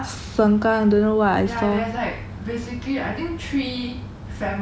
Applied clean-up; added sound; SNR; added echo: none; none; none; none.